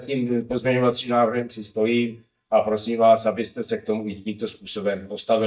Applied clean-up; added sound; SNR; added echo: neural mask model DeepFilterNet 3.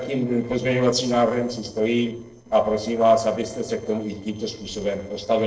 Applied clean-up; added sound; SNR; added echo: neural separator model SepFormer DNS4.